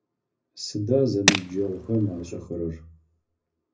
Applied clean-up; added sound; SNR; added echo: none; Tools; -1 dB; reverberation time 0.4 s.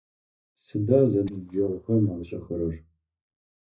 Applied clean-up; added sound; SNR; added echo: neural mask model DeepFilterNet 3.